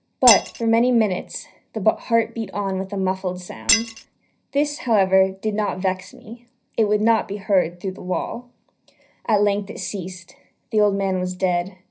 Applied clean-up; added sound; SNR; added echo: none; Shatter; 0 dB; reverberation time 0.4 s.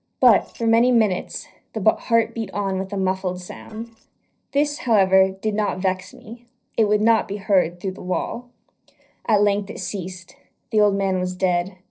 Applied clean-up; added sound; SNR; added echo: neural separator model SepFormer DNS4.